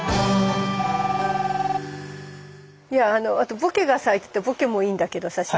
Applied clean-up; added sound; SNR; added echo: none; Telephone; 7 dB; none.